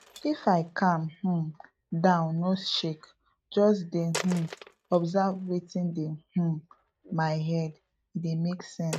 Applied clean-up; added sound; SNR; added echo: neural mask model RNNoise.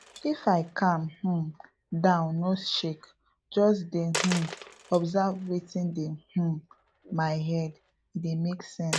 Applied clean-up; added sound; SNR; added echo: none; Coin (dropping); 13 dB; none.